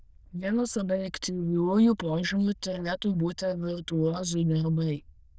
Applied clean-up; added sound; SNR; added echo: neural diffusion model UNIVERSE++.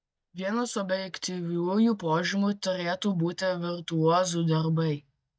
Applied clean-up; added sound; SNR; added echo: neural mask model DeepFilterNet 3.